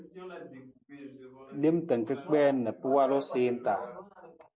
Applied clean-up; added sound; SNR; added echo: none; none; none; none.